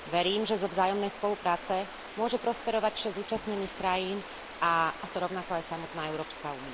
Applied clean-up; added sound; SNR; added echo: none; Stream; 12 dB; none.